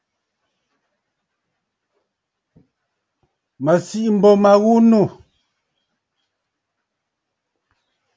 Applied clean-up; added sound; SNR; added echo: none; none; none; none.